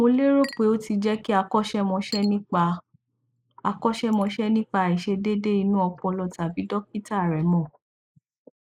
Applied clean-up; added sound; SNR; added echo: neural mask model Resemble Enhance denoiser.